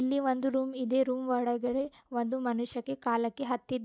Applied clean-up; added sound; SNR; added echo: none; none; none; none.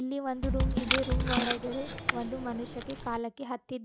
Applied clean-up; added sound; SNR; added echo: none; Bass drum / Snare drum + Packing tape, duct tape; -4 dB; none.